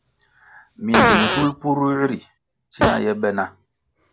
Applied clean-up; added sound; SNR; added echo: none; Fart; 0 dB; none.